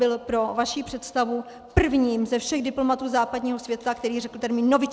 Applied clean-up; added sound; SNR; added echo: none; none; none; none.